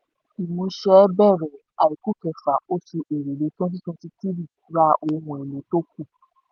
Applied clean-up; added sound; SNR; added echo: none; none; none; none.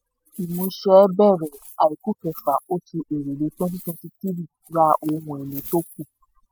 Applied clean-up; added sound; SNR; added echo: classical method spectral subtraction.